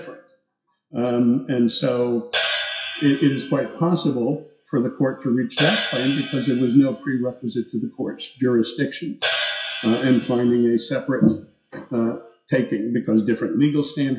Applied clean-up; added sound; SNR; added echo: classical method WPE with log-MMSE.